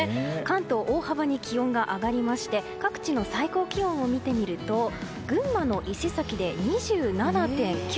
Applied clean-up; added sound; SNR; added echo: none; none; none; none.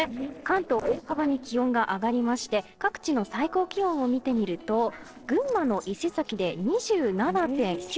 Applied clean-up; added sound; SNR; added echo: neural separator model SepFormer DNS4.